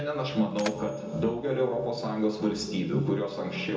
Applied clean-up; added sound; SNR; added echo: none; Mechanisms; 19 dB; reverberation time 0.6 s.